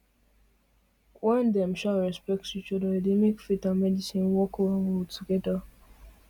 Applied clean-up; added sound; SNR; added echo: none; none; none; none.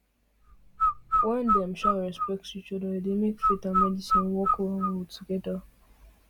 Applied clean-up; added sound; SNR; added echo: none; Bird; -3 dB; none.